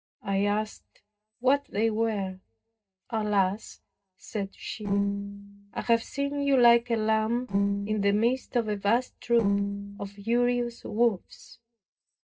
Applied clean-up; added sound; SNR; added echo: neural separator model SepFormer DNS4.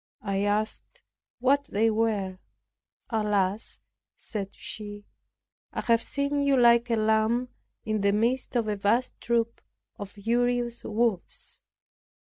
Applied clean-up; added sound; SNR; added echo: none; none; none; none.